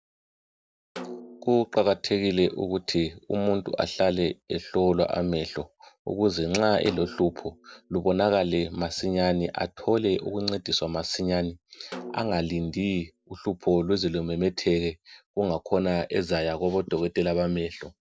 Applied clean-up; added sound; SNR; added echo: none; Snare drum; 19 dB; none.